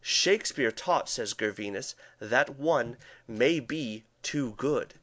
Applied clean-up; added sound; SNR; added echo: none; none; none; none.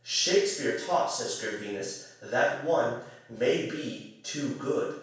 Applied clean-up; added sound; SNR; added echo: none; none; none; reverberation time 0.7 s.